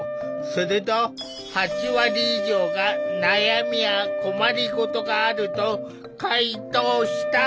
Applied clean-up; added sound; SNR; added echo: none; Wind instrument, woodwind instrument; 3 dB; none.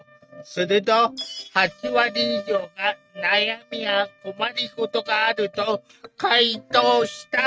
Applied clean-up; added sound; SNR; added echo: neural mask model RNNoise.